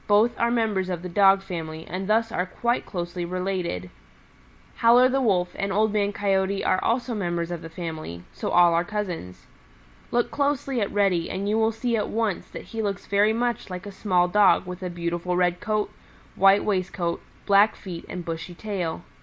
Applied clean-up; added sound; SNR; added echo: none; none; none; none.